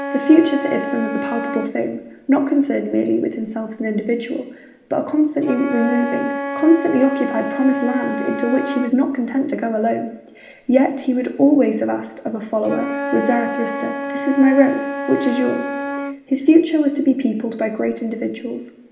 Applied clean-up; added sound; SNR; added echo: none; Wind instrument, woodwind instrument; 9 dB; reverberation time 1.0 s.